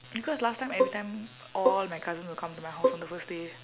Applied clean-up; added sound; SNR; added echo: none; Bowed string instrument; -3 dB; none.